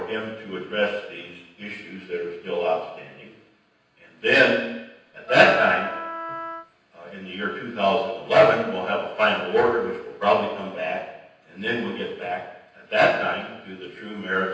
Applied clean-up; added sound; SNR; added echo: none; Wind instrument, woodwind instrument; 8 dB; reverberation time 0.9 s.